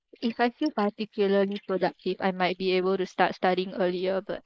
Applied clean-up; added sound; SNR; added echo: neural mask model Resemble Enhance denoiser.